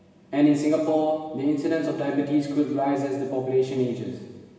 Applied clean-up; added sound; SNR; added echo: none; none; none; reverberation time 1.2 s.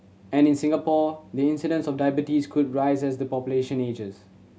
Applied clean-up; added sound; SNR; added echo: none; none; none; none.